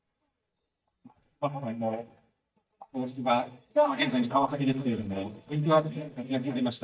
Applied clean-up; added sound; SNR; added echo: neural mask model DeepFilterNet 3.